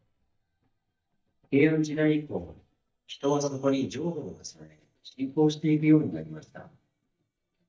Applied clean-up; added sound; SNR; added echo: neural mask model DeepFilterNet 3.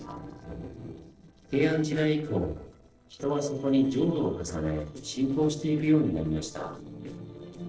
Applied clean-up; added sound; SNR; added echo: neural separator model SepFormer DNS4.